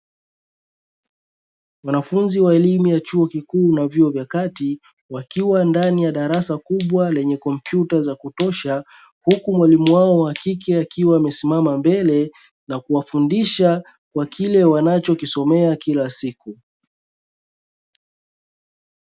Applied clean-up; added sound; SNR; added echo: none; none; none; none.